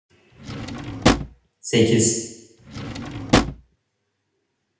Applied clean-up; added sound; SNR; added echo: none; Drawer open or close; -3 dB; reverberation time 0.8 s.